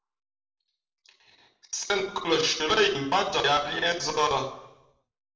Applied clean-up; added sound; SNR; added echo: none; none; none; reverberation time 0.7 s.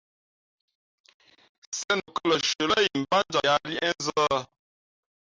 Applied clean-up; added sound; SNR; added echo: none; none; none; none.